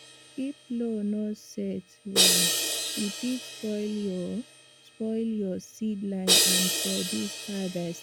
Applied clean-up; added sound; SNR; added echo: none; Crash cymbal; -2 dB; none.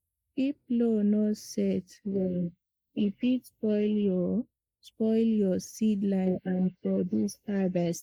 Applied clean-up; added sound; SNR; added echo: neural mask model Resemble Enhance denoiser.